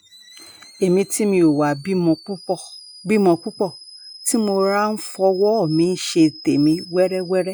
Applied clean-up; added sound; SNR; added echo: classical method Wiener filter.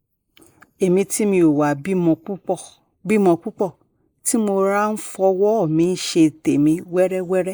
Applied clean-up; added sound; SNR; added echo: neural mask model Resemble Enhance denoiser.